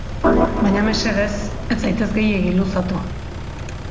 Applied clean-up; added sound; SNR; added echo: none; Engine + Organ; 1 dB; none.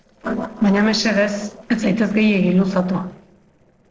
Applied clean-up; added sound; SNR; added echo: neural separator model SepFormer DNS4.